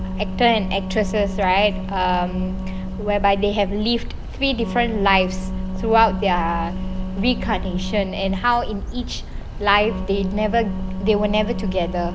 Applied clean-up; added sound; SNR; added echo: none; Bird + Wind instrument, woodwind instrument; 4 dB; none.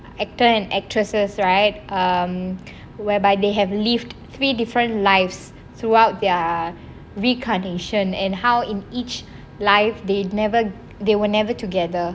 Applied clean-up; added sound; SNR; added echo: none; none; none; none.